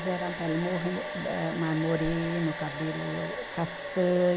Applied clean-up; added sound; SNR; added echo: none; Domestic sounds, home sounds; 7 dB; none.